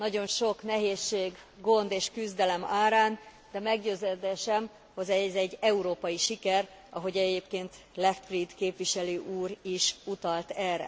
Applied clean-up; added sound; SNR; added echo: none; none; none; none.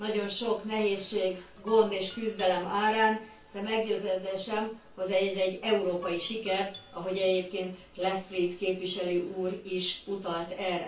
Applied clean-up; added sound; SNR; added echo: none; Guitar; 20 dB; reverberation time 0.2 s.